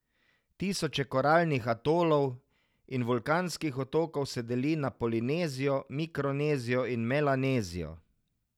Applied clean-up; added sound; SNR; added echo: none; none; none; none.